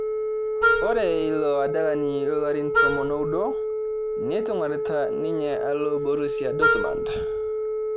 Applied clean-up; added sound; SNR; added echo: none; Wind instrument, woodwind instrument + Telephone; -4 dB; none.